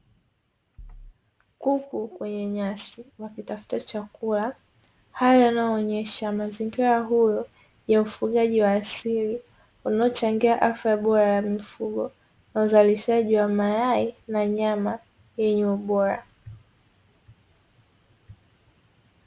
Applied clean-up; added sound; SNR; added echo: none; Bass drum; 18 dB; none.